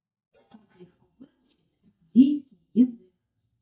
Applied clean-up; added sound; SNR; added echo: neural mask model DeepFilterNet 3.